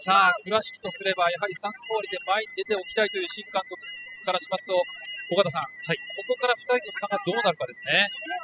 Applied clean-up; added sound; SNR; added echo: classical method spectral subtraction.